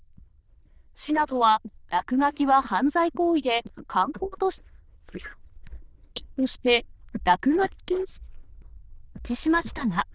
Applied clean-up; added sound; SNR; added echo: neural diffusion model UNIVERSE++.